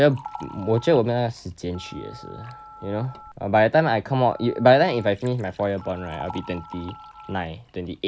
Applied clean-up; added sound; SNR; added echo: none; Telephone + Liquid; 19 dB; none.